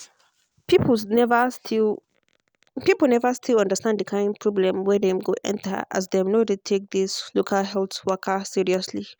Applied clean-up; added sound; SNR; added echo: none; none; none; none.